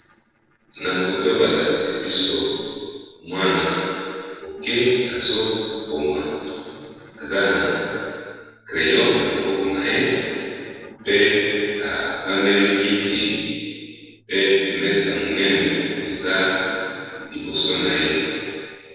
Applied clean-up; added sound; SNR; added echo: neural separator model SepFormer DNS4.